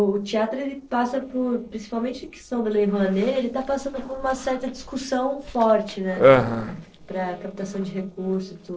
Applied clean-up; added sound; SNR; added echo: neural separator model SepFormer DNS4.